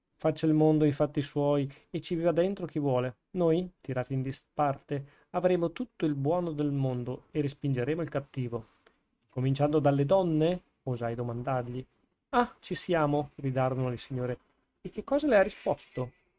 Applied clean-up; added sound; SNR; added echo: neural mask model RNNoise.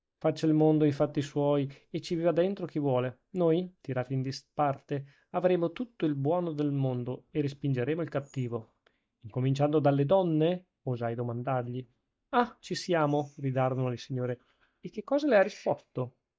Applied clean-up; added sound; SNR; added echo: neural mask model DeepFilterNet 3.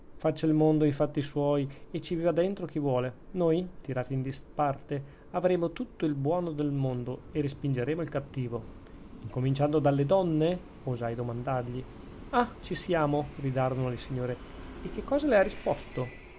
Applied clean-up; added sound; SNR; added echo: none; Train; 16 dB; none.